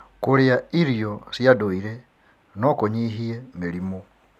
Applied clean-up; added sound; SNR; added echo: none; none; none; none.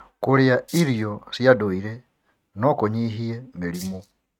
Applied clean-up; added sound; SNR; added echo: neural mask model RNNoise.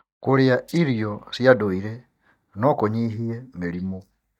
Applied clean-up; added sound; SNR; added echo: neural mask model DeepFilterNet 3.